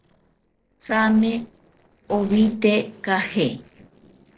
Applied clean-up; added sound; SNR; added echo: neural separator model SepFormer DNS4.